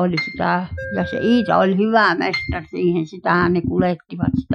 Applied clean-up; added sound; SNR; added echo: classical method Wiener filter.